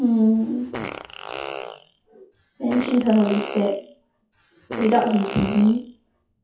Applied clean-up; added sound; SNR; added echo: classical method WPE with log-MMSE.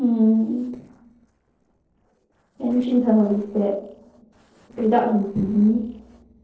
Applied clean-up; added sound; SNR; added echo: neural separator model SepFormer DNS4.